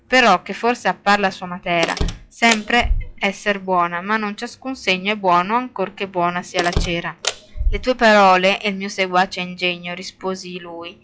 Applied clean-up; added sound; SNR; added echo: classical method log-MMSE.